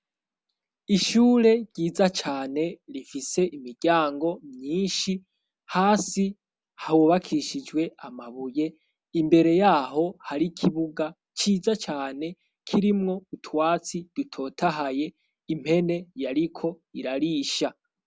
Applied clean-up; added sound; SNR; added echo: none; none; none; none.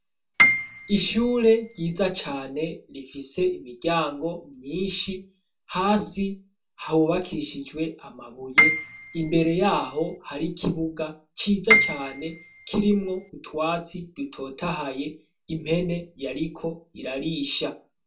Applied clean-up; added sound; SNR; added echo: none; Piano; -2 dB; reverberation time 0.2 s.